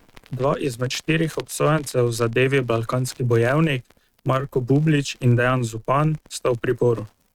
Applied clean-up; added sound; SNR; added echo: neural mask model RNNoise.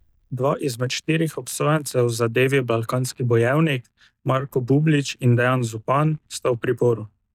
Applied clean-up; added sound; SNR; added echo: neural mask model DeepFilterNet 3.